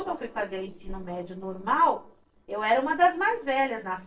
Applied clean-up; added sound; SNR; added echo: neural separator model SepFormer DNS4.